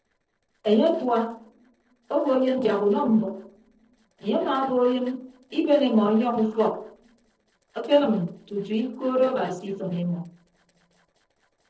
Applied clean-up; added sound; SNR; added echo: neural separator model SepFormer DNS4.